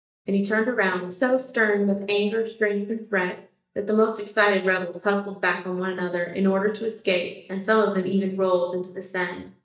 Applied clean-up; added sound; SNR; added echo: neural mask model DeepFilterNet 3.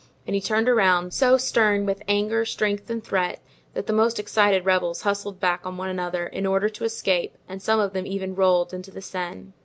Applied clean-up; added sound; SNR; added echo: none; none; none; none.